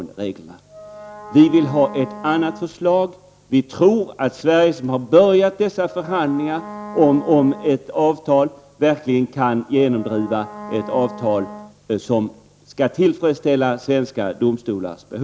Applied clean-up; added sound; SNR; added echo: none; Wind instrument, woodwind instrument; 18 dB; none.